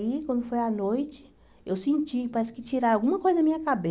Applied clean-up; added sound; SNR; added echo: none; none; none; none.